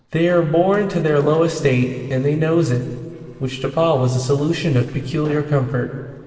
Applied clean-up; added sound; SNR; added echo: neural separator model SepFormer DNS4.